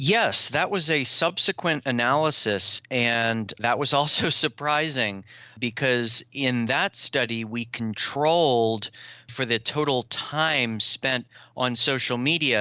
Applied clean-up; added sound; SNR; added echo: none; none; none; none.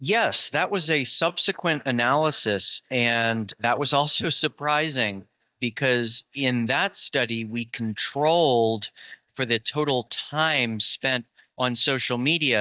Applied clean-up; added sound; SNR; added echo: neural mask model DeepFilterNet 3.